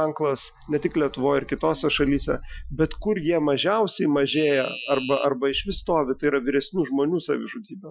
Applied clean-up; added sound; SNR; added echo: classical method Wiener filter.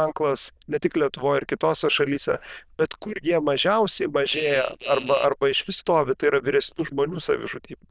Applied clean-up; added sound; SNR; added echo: neural diffusion model UNIVERSE++.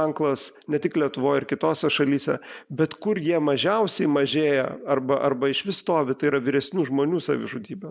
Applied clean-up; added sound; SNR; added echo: none; none; none; none.